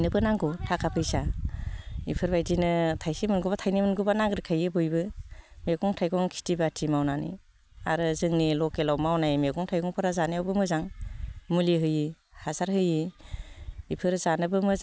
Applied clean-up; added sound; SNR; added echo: none; none; none; none.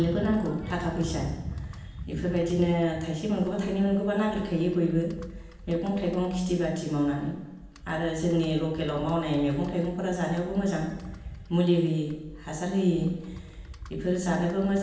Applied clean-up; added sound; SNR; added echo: none; Computer keyboard; 19 dB; reverberation time 0.9 s.